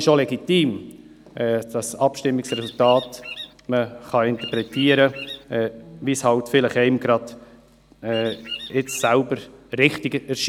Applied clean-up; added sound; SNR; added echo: none; Bird vocalization, bird call, bird song; 13 dB; none.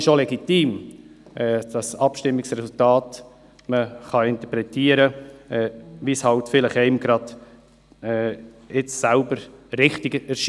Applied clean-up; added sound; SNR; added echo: none; none; none; none.